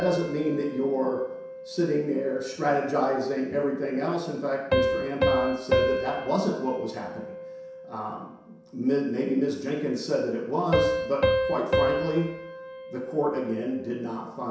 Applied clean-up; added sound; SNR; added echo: none; Piano; 3 dB; reverberation time 0.7 s.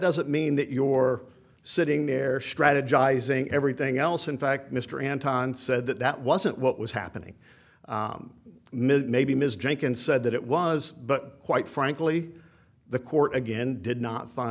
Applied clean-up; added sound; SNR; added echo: none; none; none; none.